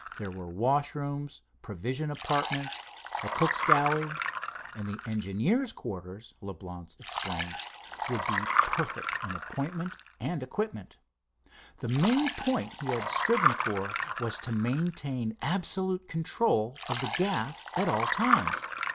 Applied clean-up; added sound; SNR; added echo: none; Liquid; 3 dB; none.